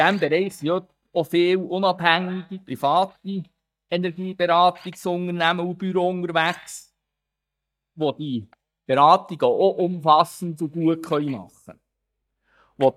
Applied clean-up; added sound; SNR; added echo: neural mask model DeepFilterNet 3.